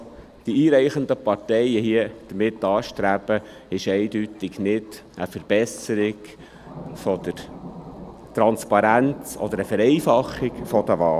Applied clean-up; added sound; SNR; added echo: none; Thunder; 19 dB; none.